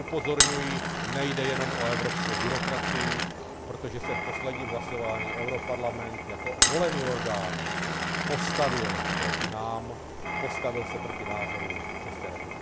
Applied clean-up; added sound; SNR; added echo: none; Glass; -3 dB; none.